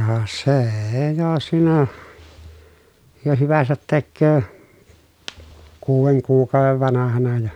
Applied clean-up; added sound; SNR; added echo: none; none; none; none.